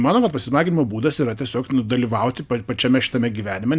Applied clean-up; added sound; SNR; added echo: none; none; none; none.